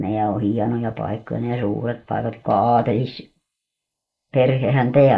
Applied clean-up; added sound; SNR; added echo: neural mask model Resemble Enhance denoiser.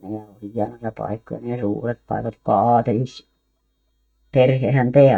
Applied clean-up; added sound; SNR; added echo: neural mask model DeepFilterNet 3.